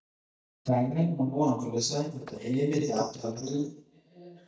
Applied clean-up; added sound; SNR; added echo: neural mask model DeepFilterNet 3.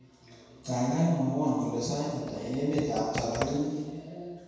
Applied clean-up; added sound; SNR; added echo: none; Computer keyboard; 9 dB; reverberation time 1.2 s.